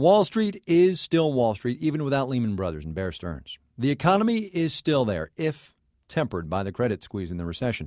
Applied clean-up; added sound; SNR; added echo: none; none; none; none.